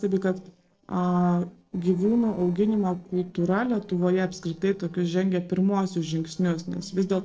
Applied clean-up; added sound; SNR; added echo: neural separator model SepFormer DNS4.